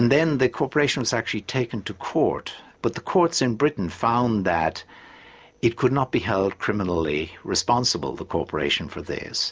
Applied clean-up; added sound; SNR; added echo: none; none; none; none.